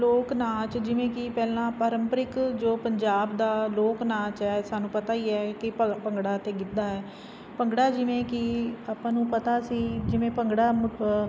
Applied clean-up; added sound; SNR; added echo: none; none; none; none.